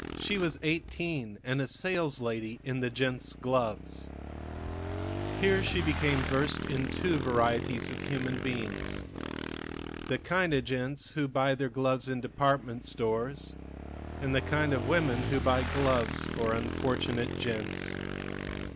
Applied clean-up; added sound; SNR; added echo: none; Motorcycle / Engine; 5 dB; none.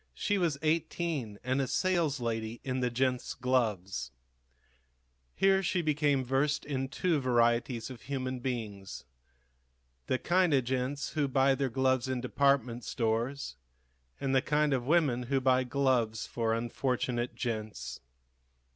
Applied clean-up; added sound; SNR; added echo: none; none; none; none.